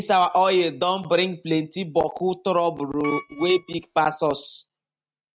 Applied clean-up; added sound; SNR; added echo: neural mask model RNNoise.